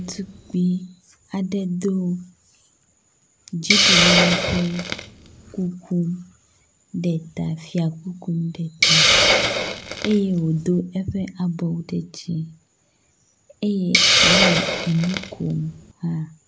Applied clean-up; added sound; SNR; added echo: none; Hiss; -1 dB; none.